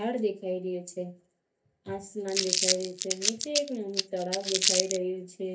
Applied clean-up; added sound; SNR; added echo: none; Crumpling, crinkling; -3 dB; reverberation time 0.3 s.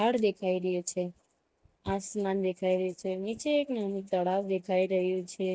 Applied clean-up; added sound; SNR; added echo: none; none; none; none.